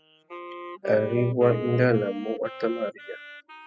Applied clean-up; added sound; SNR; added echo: classical method spectral subtraction.